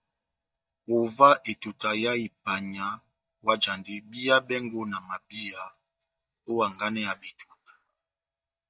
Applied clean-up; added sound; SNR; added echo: neural mask model DeepFilterNet 3.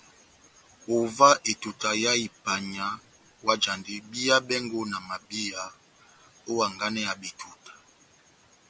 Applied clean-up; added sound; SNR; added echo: none; none; none; none.